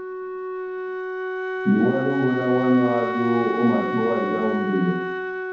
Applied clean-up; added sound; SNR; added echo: none; Wind instrument, woodwind instrument; 4 dB; reverberation time 0.9 s.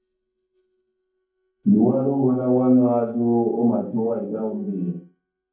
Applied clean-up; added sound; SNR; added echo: neural mask model DeepFilterNet 3.